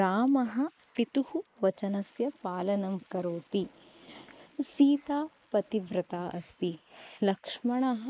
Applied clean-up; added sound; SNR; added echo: neural mask model Resemble Enhance denoiser.